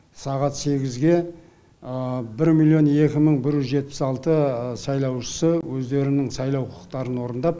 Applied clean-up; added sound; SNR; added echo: none; none; none; none.